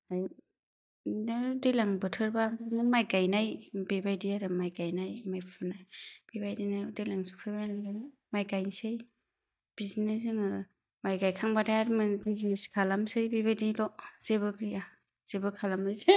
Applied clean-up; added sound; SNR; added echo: neural mask model DeepFilterNet 3.